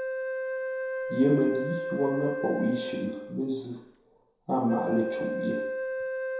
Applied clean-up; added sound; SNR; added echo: none; Wind instrument, woodwind instrument; 3 dB; reverberation time 0.7 s.